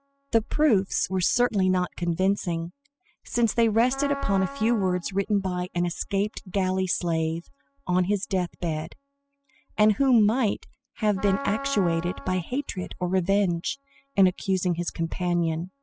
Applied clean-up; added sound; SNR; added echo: classical method spectral subtraction.